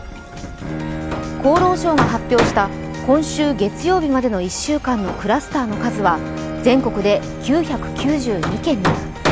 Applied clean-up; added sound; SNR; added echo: none; Hammer + Bowed string instrument; 5 dB; none.